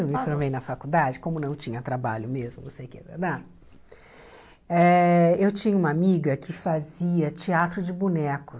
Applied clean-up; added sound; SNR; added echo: none; none; none; none.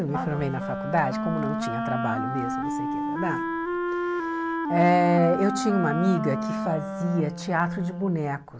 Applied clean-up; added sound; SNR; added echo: none; Wind instrument, woodwind instrument; 3 dB; none.